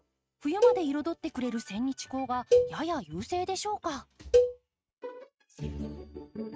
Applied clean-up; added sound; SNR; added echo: neural mask model RNNoise.